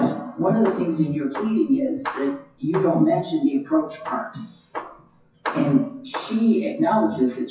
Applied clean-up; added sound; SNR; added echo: classical method WPE with log-MMSE.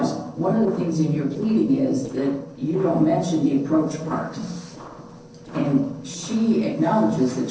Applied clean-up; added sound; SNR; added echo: neural separator model SepFormer DNS4.